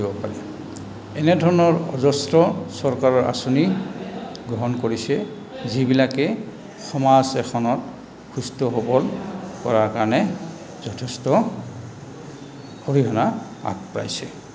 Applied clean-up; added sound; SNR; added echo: none; none; none; none.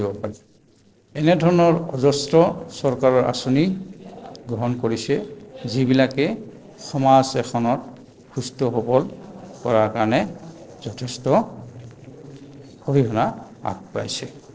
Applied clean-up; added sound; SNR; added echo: neural separator model SepFormer DNS4.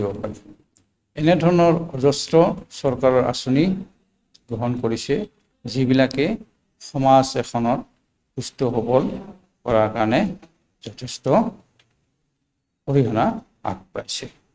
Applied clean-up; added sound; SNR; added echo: neural mask model RNNoise.